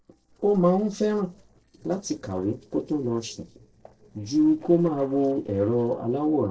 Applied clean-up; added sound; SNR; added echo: neural separator model SepFormer DNS4.